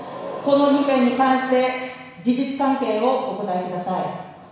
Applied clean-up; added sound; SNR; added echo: none; none; none; reverberation time 1.1 s.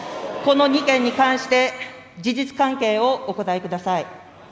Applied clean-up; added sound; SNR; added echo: none; none; none; none.